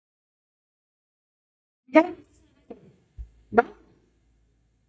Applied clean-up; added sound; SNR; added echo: neural mask model DeepFilterNet 3.